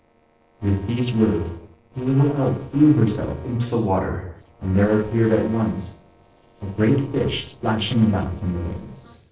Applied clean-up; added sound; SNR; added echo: neural separator model SepFormer DNS4.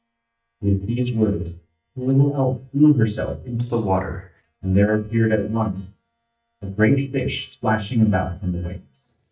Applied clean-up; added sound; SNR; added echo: neural mask model DeepFilterNet 3.